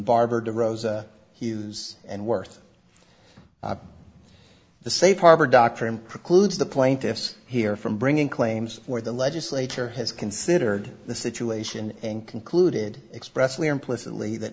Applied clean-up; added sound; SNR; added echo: none; none; none; none.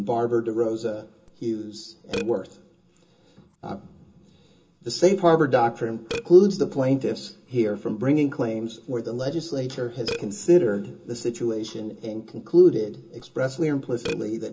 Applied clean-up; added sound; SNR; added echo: none; Burping, eructation; 18 dB; reverberation time 0.2 s.